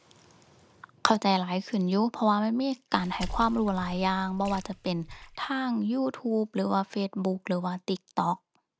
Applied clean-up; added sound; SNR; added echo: none; Water / Splash, splatter; 13 dB; none.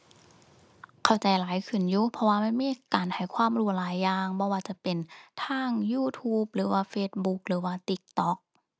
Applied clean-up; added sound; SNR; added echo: none; none; none; none.